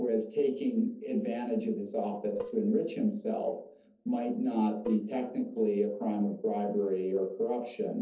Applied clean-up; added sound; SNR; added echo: neural separator model SepFormer DNS4.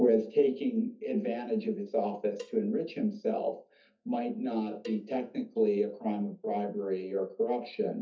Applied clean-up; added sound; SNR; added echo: neural mask model DeepFilterNet 3.